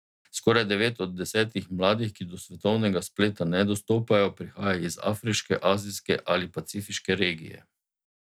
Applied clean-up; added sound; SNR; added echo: none; none; none; none.